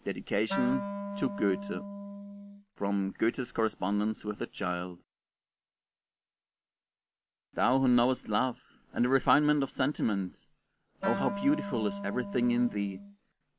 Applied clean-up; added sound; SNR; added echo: none; Wind instrument, woodwind instrument; 7 dB; none.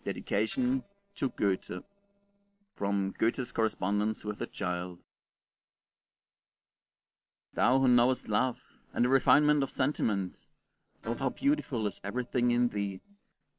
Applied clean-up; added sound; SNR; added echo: neural separator model SepFormer DNS4.